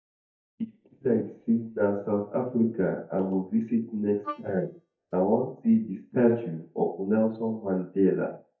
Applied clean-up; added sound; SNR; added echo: neural mask model DeepFilterNet 3.